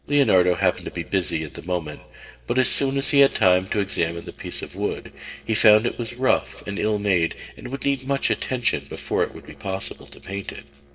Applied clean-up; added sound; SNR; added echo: neural separator model SepFormer DNS4.